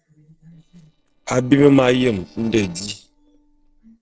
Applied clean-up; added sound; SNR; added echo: neural separator model SepFormer DNS4.